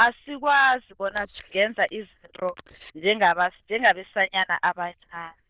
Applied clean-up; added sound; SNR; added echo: neural diffusion model UNIVERSE++.